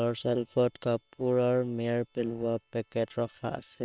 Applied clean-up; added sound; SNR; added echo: neural separator model SepFormer WHAM!.